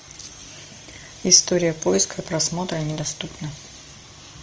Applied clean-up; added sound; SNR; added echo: none; none; none; none.